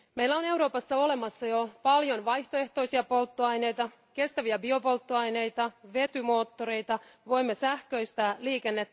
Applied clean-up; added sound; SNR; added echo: none; none; none; none.